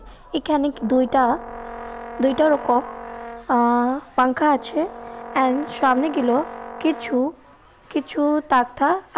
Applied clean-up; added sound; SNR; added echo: none; Brass instrument; 14 dB; none.